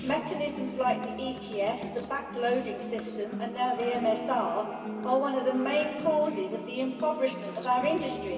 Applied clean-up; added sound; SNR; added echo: none; Acoustic guitar; 9 dB; reverberation time 2.6 s.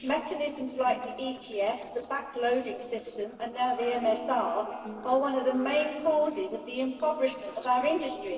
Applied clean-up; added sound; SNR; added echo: neural separator model SepFormer DNS4.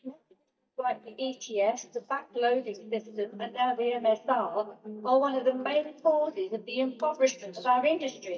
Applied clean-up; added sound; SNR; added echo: neural mask model DeepFilterNet 3.